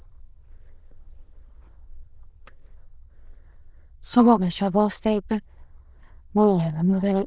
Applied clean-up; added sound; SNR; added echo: neural diffusion model UNIVERSE++.